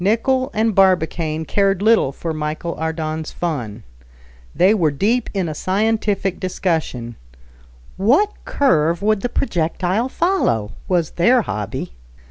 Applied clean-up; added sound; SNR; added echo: none; none; none; none.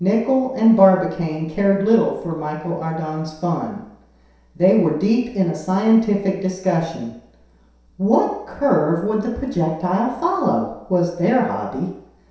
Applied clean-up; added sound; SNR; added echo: none; none; none; reverberation time 0.7 s.